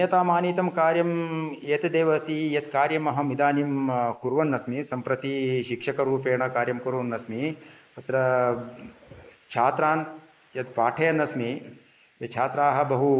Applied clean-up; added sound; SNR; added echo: neural mask model Resemble Enhance denoiser.